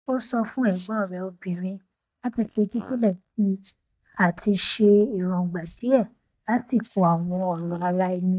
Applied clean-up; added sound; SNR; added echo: neural mask model DeepFilterNet 3.